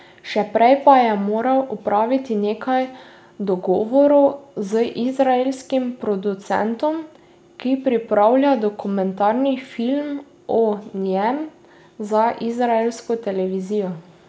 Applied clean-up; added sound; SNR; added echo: none; none; none; none.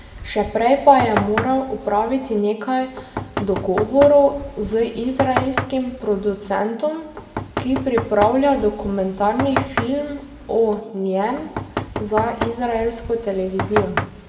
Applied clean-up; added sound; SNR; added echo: none; Knock; 8 dB; reverberation time 1.2 s.